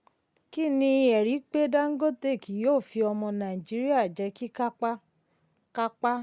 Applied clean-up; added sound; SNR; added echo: none; none; none; none.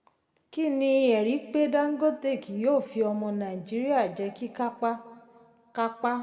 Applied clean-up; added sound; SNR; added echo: none; none; none; reverberation time 1.4 s.